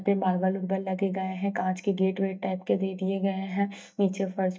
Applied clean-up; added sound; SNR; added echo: neural mask model DeepFilterNet 3.